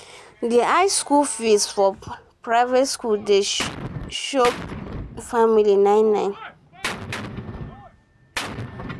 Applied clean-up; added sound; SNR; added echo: none; Gunshot, gunfire; 14 dB; none.